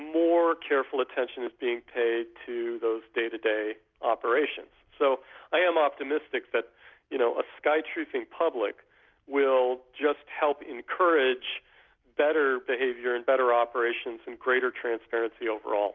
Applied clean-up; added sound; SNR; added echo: none; none; none; none.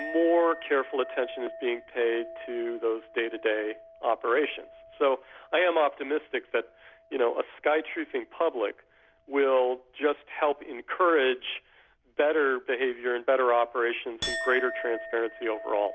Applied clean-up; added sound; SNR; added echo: none; Chink, clink; 15 dB; none.